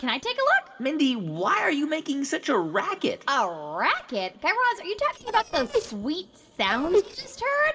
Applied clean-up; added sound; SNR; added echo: neural separator model SepFormer DNS4.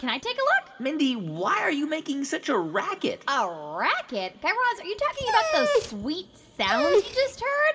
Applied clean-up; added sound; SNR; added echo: none; Dog; 1 dB; reverberation time 1.0 s.